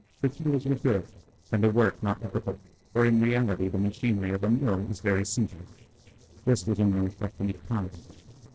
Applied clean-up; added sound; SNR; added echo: neural separator model SepFormer DNS4.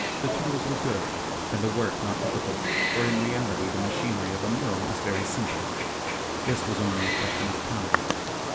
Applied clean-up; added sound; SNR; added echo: none; Wild animals; -2 dB; reverberation time 2.8 s.